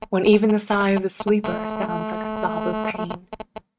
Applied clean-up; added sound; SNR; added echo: neural mask model RNNoise.